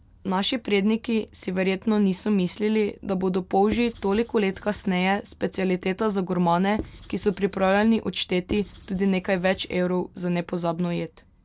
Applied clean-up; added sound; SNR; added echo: none; Writing; 16 dB; none.